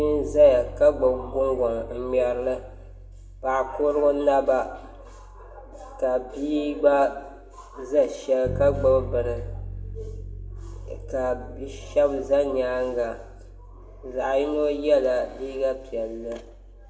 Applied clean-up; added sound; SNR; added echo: none; Bass guitar; 14 dB; reverberation time 0.9 s.